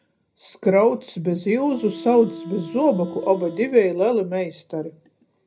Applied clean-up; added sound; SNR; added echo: none; Wind instrument, woodwind instrument; 15 dB; reverberation time 0.4 s.